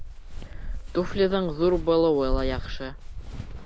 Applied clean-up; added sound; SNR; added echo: none; Walk, footsteps; 6 dB; none.